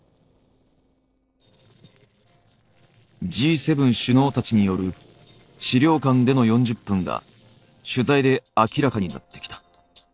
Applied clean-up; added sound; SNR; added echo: neural separator model SepFormer DNS4.